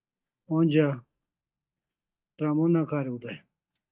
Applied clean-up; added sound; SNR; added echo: neural mask model DeepFilterNet 3.